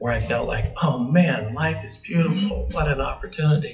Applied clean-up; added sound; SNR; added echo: classical method WPE with log-MMSE.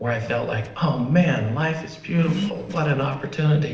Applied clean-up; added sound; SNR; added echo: neural separator model SepFormer DNS4.